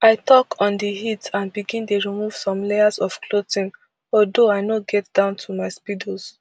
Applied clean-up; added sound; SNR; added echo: none; none; none; none.